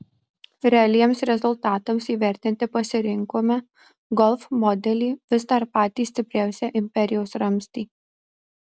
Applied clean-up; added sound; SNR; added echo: none; none; none; none.